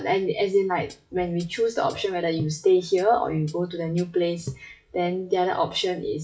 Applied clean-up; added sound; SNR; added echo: classical method WPE with log-MMSE.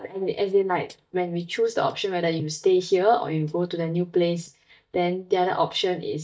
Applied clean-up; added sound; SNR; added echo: neural mask model DeepFilterNet 3.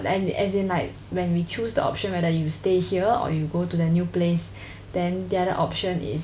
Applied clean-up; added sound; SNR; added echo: none; none; none; none.